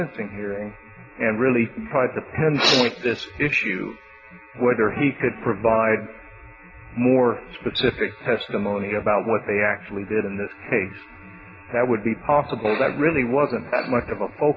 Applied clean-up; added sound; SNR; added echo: none; none; none; none.